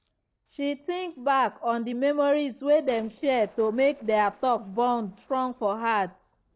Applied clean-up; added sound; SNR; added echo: neural separator model SepFormer DNS4.